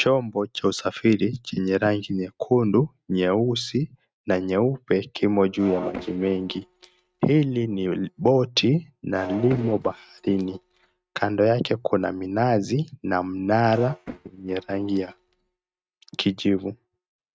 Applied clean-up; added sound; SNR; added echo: neural mask model RNNoise.